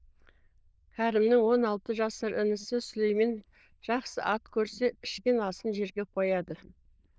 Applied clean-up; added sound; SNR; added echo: neural diffusion model UNIVERSE++.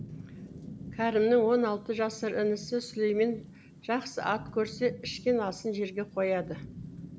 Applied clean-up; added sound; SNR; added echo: none; Rain / Thunderstorm; 15 dB; none.